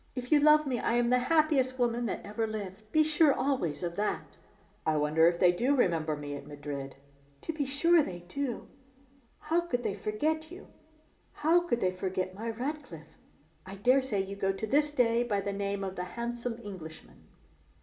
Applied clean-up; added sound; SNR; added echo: none; none; none; reverberation time 1.8 s.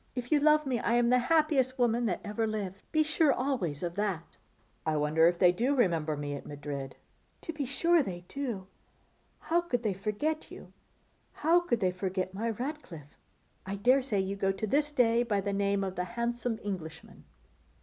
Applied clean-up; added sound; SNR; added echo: none; none; none; none.